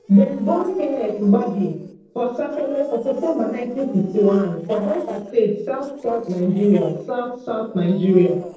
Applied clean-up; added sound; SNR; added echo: neural separator model SepFormer DNS4.